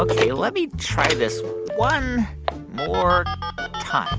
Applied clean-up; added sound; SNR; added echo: none; none; none; none.